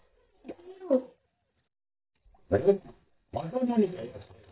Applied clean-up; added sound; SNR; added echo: neural mask model DeepFilterNet 3.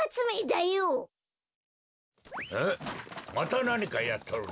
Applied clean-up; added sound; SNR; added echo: none; none; none; none.